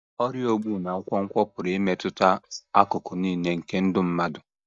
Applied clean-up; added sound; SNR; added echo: neural mask model DeepFilterNet 3.